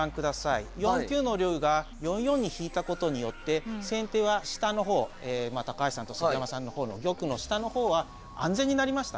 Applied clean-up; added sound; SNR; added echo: none; none; none; none.